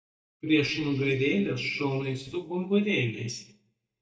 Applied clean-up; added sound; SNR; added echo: neural mask model DeepFilterNet 3.